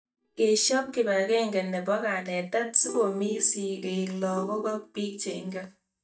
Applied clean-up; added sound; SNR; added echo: neural mask model DeepFilterNet 3.